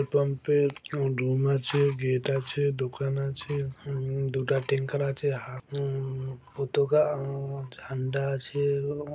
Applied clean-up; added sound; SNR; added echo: none; none; none; none.